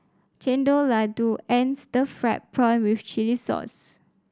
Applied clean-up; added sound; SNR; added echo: none; none; none; none.